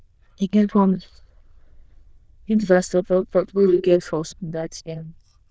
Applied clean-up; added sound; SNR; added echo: neural diffusion model UNIVERSE++.